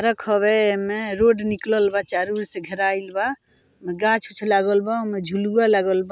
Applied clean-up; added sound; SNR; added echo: none; none; none; none.